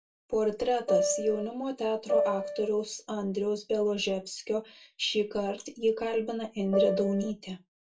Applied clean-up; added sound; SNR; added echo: none; Piano; -2 dB; reverberation time 0.2 s.